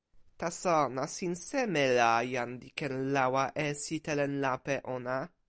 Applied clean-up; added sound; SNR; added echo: none; none; none; none.